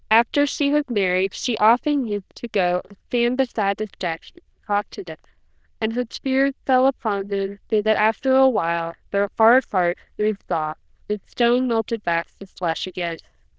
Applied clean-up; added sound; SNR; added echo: neural diffusion model UNIVERSE++.